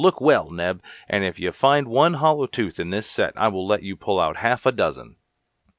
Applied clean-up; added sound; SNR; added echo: none; none; none; none.